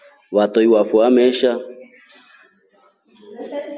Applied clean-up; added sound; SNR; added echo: none; none; none; none.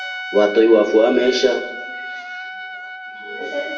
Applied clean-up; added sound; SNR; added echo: none; Trumpet; 11 dB; reverberation time 0.7 s.